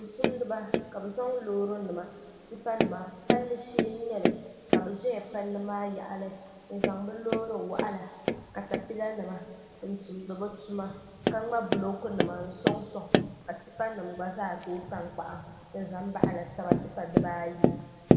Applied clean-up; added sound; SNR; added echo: none; Tap; -2 dB; reverberation time 1.8 s.